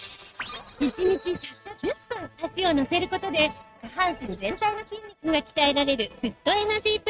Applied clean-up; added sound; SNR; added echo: neural mask model RNNoise.